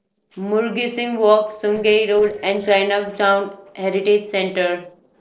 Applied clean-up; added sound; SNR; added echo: neural separator model SepFormer DNS4.